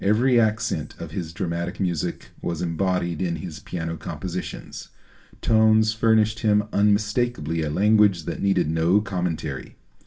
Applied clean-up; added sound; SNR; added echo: none; none; none; reverberation time 0.2 s.